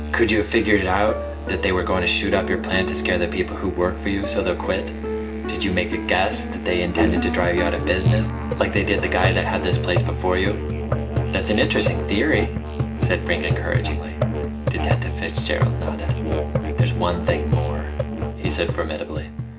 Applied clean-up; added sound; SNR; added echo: none; Musical instrument; 1 dB; reverberation time 0.3 s.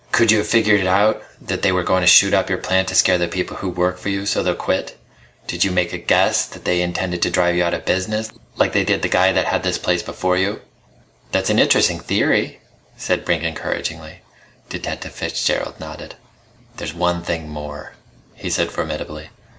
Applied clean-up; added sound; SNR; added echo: none; none; none; none.